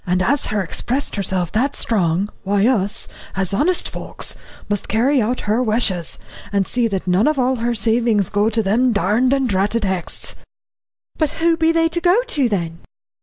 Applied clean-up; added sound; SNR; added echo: none; none; none; none.